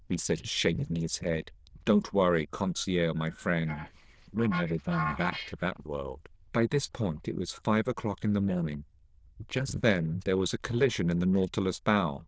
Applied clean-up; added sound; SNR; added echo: neural diffusion model UNIVERSE++.